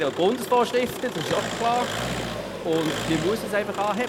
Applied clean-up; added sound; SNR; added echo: none; Engine; 5 dB; none.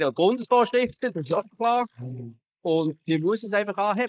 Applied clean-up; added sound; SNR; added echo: neural mask model Resemble Enhance denoiser.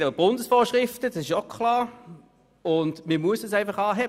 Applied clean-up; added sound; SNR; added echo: none; none; none; none.